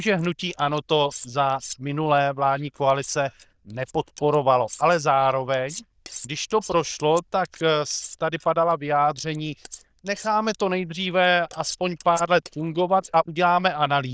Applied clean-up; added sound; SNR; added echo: neural diffusion model UNIVERSE++.